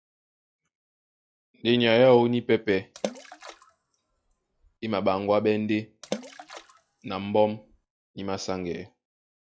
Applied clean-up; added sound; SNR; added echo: classical method log-MMSE.